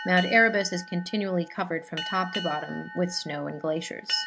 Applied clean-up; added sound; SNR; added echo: none; Boat, Water vehicle; 12 dB; none.